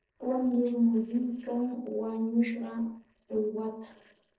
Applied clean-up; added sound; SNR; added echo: neural separator model SepFormer DNS4.